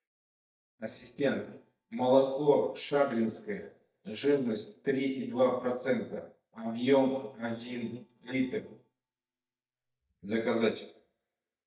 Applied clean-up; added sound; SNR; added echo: neural mask model DeepFilterNet 3.